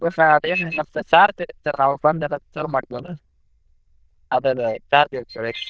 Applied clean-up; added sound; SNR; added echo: neural diffusion model UNIVERSE++.